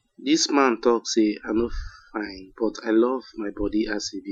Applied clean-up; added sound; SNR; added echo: classical method Wiener filter.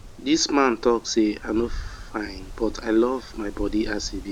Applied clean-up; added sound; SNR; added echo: none; Wind; 12 dB; none.